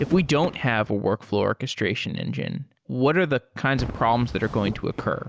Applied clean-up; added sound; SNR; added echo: none; Whoosh, swoosh, swish / Fireworks; 15 dB; none.